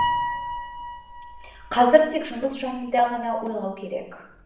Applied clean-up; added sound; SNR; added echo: none; Piano; 8 dB; reverberation time 0.7 s.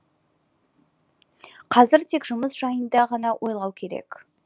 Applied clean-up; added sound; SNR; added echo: none; none; none; none.